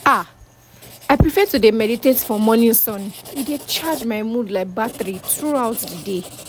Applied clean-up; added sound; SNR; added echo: none; Writing; 18 dB; none.